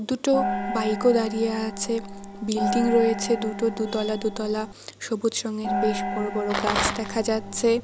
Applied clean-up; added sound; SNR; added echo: none; Gong + Rattle; 4 dB; none.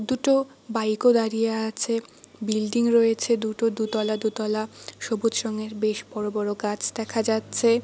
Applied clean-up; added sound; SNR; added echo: none; none; none; none.